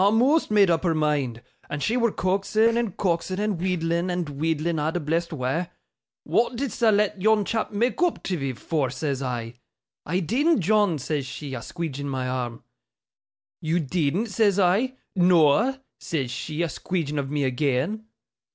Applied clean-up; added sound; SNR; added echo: neural separator model SepFormer DNS4.